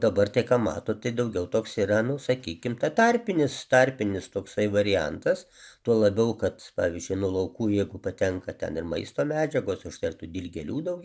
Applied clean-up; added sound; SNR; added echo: none; none; none; none.